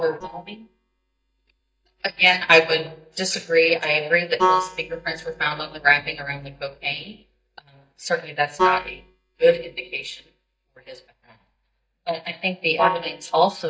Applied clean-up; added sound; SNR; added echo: neural mask model DeepFilterNet 3.